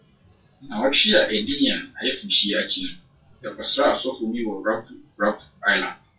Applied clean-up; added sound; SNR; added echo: classical method WPE with log-MMSE.